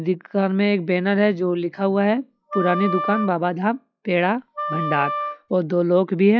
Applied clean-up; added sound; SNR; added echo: classical method log-MMSE.